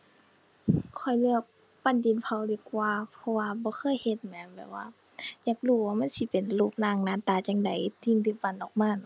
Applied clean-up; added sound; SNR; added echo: none; none; none; none.